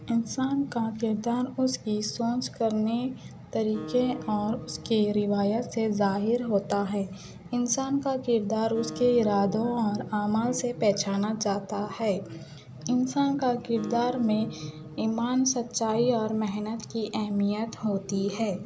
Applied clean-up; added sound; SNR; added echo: none; Acoustic guitar; 20 dB; none.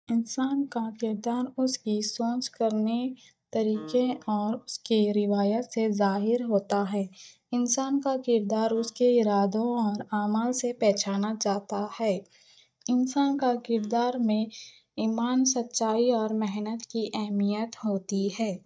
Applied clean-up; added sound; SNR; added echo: neural mask model DeepFilterNet 3.